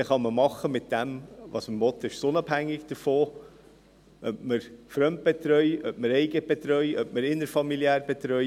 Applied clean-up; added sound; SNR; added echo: none; none; none; none.